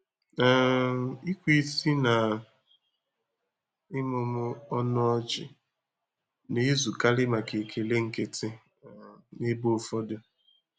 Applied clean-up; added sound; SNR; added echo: none; none; none; none.